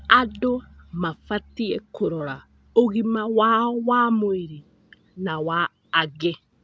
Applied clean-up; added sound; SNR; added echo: none; none; none; none.